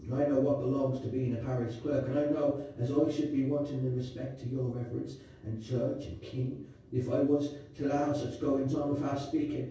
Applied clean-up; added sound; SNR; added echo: none; none; none; reverberation time 0.6 s.